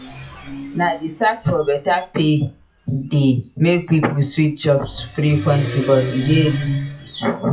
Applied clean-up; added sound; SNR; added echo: classical method WPE with log-MMSE.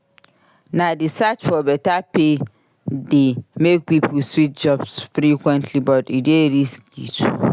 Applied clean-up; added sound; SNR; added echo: none; none; none; none.